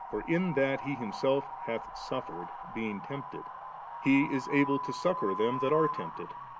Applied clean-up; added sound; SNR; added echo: none; Wind; 7 dB; none.